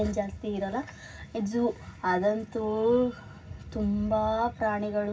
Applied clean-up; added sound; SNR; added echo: none; none; none; reverberation time 0.4 s.